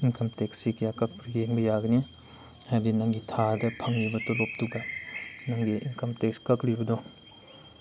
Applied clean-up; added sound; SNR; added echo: none; Bird; 11 dB; none.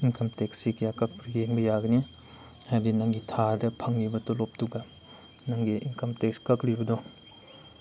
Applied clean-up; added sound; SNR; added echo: none; none; none; none.